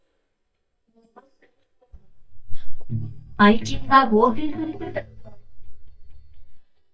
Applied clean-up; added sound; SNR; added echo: neural mask model DeepFilterNet 3.